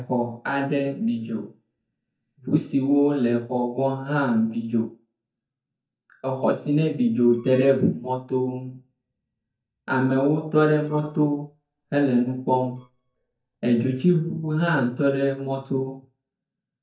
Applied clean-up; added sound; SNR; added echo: neural mask model DeepFilterNet 3.